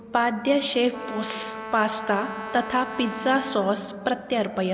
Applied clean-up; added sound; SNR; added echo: none; Brass instrument; 12 dB; none.